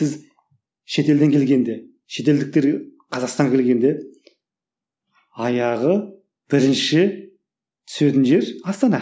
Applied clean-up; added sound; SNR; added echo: none; none; none; none.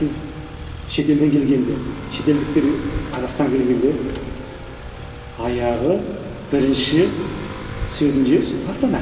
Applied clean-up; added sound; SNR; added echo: none; Motorcycle / Accelerating, revving, vroom; 11 dB; reverberation time 2.8 s.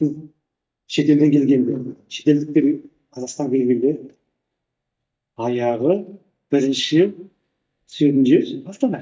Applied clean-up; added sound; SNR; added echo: neural mask model DeepFilterNet 3.